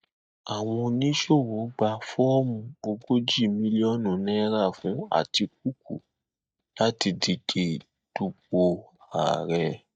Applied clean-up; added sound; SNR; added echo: neural mask model DeepFilterNet 3.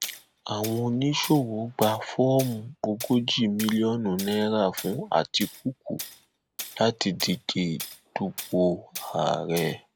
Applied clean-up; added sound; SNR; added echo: none; Tools; 16 dB; none.